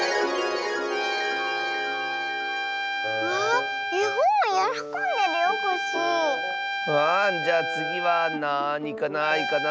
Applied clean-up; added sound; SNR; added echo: none; Trumpet; 4 dB; none.